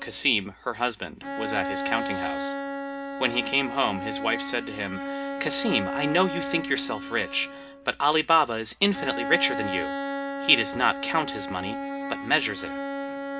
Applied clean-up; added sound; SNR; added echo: none; Bowed string instrument; 5 dB; reverberation time 0.3 s.